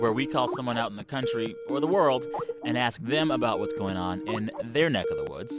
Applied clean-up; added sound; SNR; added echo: none; none; none; none.